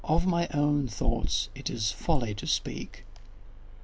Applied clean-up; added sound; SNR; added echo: none; none; none; none.